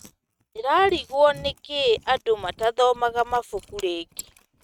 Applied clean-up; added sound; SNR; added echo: neural mask model RNNoise.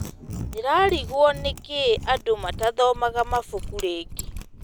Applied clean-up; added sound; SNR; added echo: none; Mechanisms; 11 dB; none.